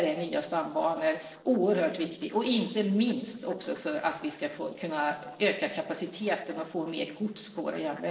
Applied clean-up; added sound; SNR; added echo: neural separator model SepFormer DNS4.